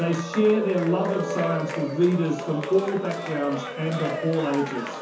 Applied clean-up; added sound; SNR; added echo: none; Cheering; 7 dB; reverberation time 0.9 s.